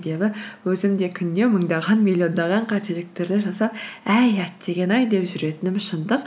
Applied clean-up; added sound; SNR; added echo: none; none; none; none.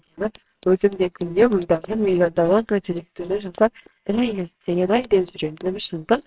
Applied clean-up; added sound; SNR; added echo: neural separator model SepFormer WHAMR!.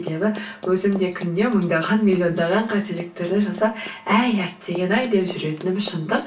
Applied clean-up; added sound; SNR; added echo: none; Run; 19 dB; reverberation time 0.2 s.